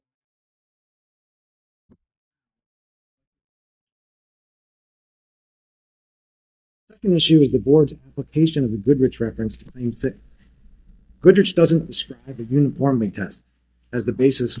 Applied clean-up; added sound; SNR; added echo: neural mask model DeepFilterNet 3.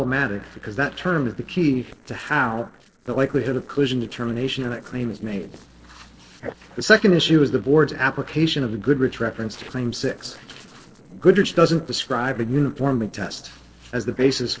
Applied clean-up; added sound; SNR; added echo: neural separator model SepFormer DNS4.